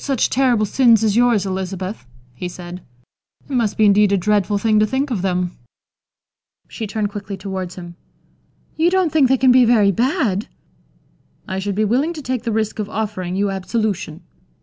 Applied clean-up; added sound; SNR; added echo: none; none; none; none.